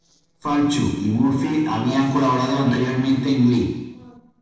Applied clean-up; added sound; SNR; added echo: neural separator model SepFormer DNS4.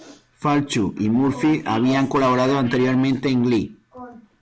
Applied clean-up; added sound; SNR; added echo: none; none; none; none.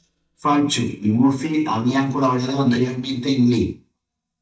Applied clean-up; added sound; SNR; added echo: neural mask model DeepFilterNet 3.